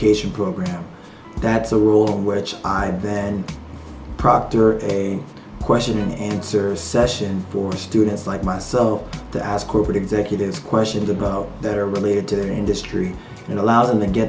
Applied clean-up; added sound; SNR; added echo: none; none; none; none.